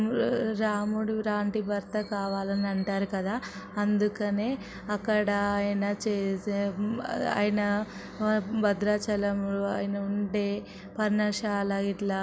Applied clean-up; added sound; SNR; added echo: none; none; none; none.